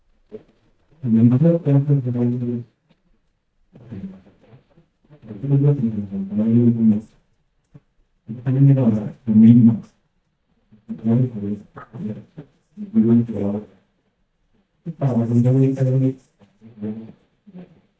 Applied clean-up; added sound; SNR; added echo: neural mask model DeepFilterNet 3.